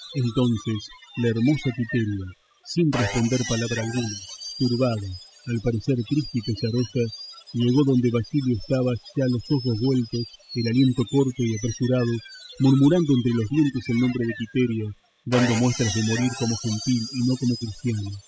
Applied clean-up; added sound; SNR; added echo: classical method spectral subtraction.